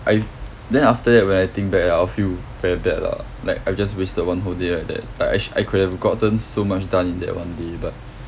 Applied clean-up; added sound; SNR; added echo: none; none; none; none.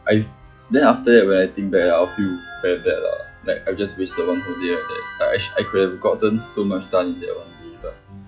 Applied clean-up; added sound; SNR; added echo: classical method log-MMSE.